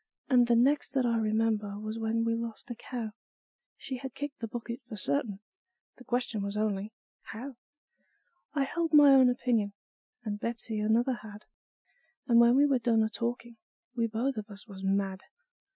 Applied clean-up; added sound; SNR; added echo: none; none; none; none.